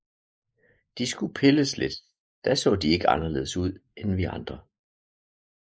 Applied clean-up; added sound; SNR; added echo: neural mask model Resemble Enhance denoiser.